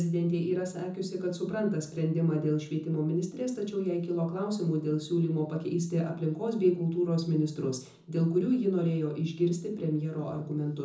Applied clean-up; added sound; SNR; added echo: none; none; none; reverberation time 0.5 s.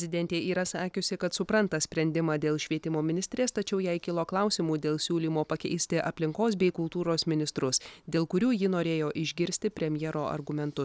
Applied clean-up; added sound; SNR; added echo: none; none; none; none.